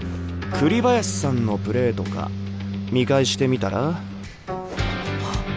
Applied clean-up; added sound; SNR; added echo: none; Bowed string instrument; 15 dB; none.